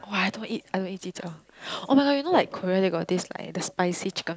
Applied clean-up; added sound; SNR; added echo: none; none; none; none.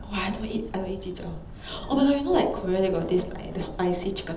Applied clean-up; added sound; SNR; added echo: none; Walk, footsteps; 13 dB; reverberation time 1.2 s.